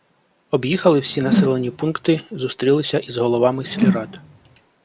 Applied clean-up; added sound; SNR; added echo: none; Whoosh, swoosh, swish; 3 dB; none.